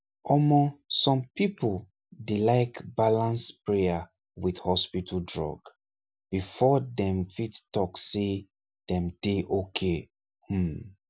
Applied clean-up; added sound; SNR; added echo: none; none; none; none.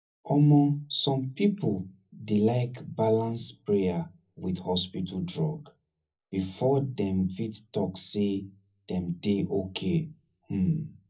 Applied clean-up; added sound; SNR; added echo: none; none; none; reverberation time 0.4 s.